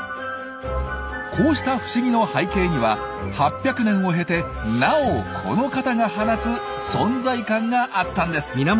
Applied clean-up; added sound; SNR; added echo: none; Wind instrument, woodwind instrument; 14 dB; none.